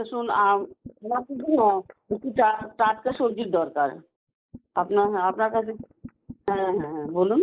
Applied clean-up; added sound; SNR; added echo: neural mask model Resemble Enhance denoiser.